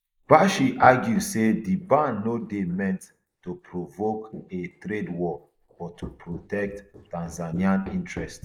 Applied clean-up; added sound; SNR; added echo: neural mask model Resemble Enhance denoiser.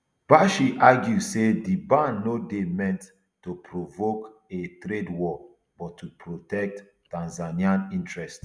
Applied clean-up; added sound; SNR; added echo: none; none; none; none.